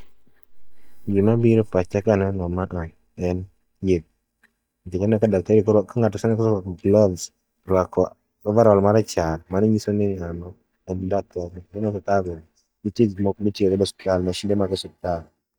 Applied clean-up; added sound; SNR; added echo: neural mask model DeepFilterNet 3.